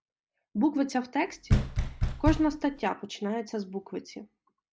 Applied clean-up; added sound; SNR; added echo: none; Knock; -2 dB; none.